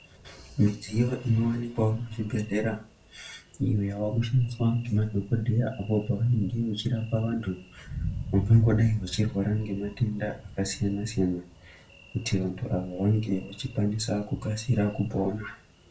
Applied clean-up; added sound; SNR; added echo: none; Thunder; 16 dB; reverberation time 0.3 s.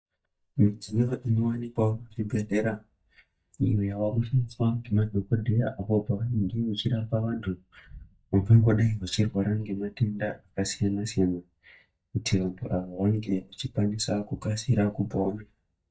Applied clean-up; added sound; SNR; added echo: neural mask model DeepFilterNet 3.